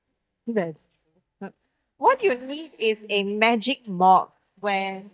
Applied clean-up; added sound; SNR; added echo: neural mask model DeepFilterNet 3.